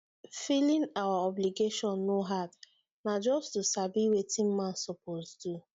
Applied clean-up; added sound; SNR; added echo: none; none; none; none.